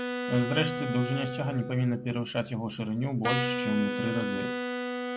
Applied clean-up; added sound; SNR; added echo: none; Wind instrument, woodwind instrument; 3 dB; none.